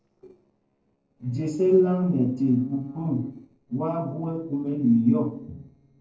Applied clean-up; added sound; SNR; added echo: neural separator model SepFormer DNS4.